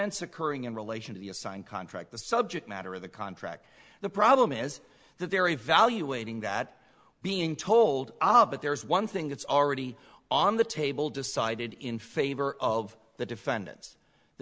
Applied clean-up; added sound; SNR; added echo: none; none; none; none.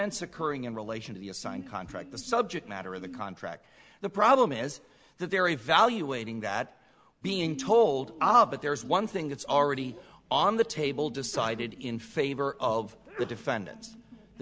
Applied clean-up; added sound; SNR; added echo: none; Sneeze; 18 dB; none.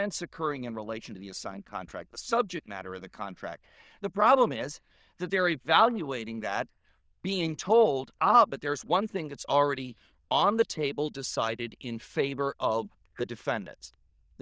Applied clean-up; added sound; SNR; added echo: neural diffusion model UNIVERSE++.